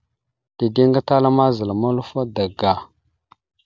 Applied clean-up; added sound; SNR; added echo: none; none; none; none.